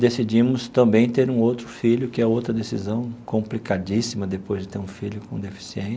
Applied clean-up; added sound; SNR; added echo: none; none; none; none.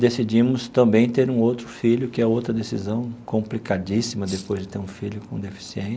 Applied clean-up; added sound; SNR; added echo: none; Rattle (instrument); 18 dB; none.